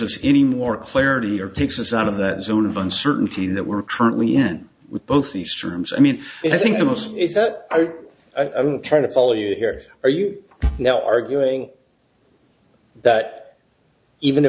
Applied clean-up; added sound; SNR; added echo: none; none; none; none.